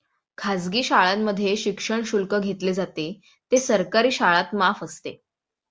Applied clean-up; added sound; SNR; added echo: none; Tambourine; 16 dB; none.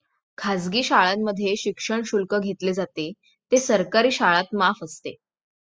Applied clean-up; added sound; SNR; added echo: classical method spectral subtraction.